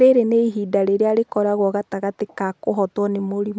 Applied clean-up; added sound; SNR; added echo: none; none; none; none.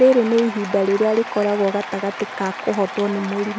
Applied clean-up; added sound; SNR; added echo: none; Applause / Cheering; 12 dB; none.